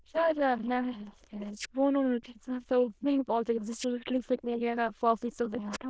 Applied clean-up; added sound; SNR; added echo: neural diffusion model UNIVERSE++.